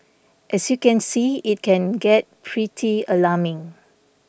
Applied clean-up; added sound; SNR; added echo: none; none; none; none.